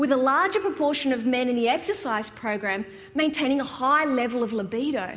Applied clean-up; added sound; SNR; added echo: none; none; none; none.